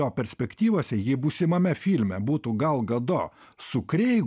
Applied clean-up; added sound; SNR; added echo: none; none; none; none.